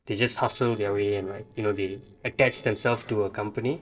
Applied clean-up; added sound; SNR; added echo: neural separator model SepFormer DNS4.